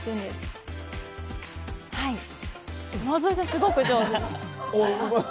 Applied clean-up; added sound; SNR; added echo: none; none; none; none.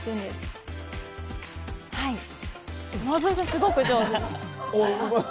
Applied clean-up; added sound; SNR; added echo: none; Splash, splatter; 13 dB; none.